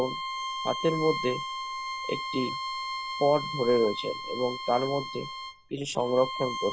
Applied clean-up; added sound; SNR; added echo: none; Bowed string instrument; 5 dB; none.